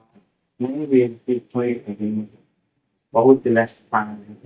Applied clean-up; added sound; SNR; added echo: neural mask model DeepFilterNet 3.